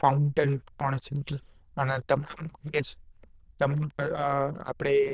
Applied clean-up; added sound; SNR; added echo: neural diffusion model UNIVERSE++.